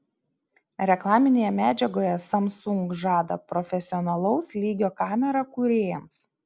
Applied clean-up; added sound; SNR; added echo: none; none; none; none.